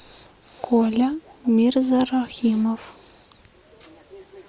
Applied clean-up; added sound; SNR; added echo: none; none; none; none.